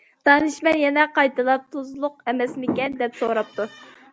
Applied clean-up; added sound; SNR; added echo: none; none; none; none.